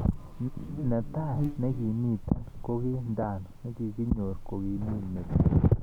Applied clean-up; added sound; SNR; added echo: none; Buzz; 9 dB; none.